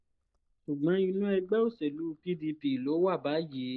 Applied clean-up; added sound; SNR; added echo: neural mask model DeepFilterNet 3.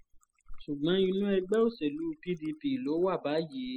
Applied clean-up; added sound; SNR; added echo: classical method spectral subtraction.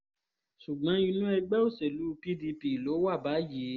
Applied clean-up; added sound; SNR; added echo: none; none; none; none.